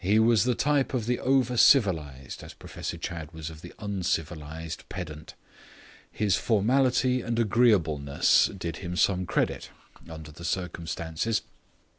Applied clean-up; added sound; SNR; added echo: none; none; none; none.